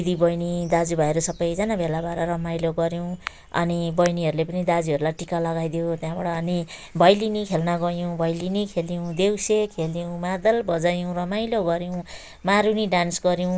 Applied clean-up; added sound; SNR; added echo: none; none; none; none.